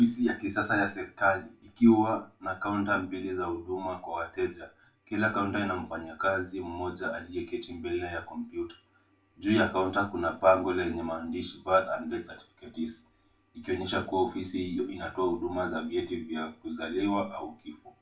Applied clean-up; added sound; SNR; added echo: none; none; none; reverberation time 0.3 s.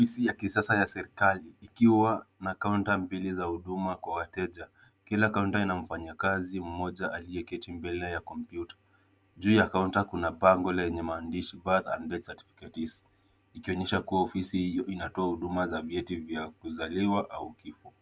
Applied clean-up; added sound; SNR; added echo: none; none; none; none.